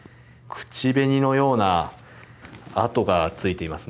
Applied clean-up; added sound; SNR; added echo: none; none; none; none.